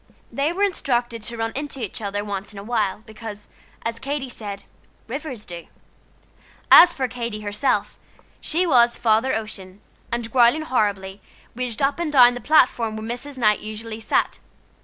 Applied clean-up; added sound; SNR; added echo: none; none; none; none.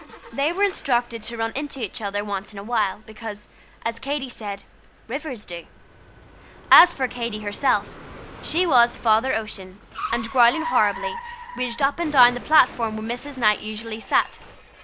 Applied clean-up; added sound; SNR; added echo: none; Car; 15 dB; none.